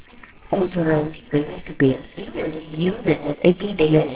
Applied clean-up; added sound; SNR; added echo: neural separator model SepFormer WHAMR!.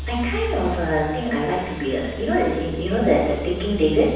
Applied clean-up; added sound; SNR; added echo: none; Truck; 9 dB; reverberation time 1.1 s.